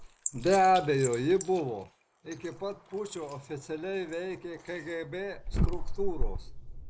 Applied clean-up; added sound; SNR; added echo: neural mask model Resemble Enhance denoiser.